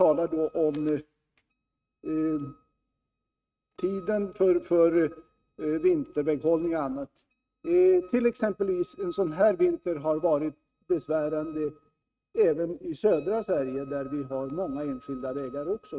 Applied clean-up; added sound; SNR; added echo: neural mask model RNNoise.